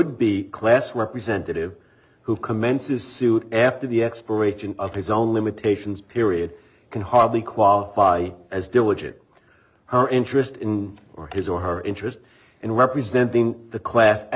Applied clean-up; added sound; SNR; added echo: none; none; none; none.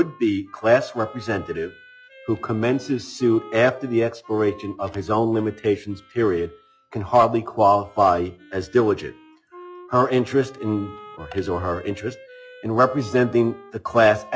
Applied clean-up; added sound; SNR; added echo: classical method log-MMSE.